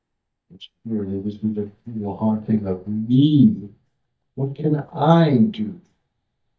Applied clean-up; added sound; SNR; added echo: neural mask model DeepFilterNet 3.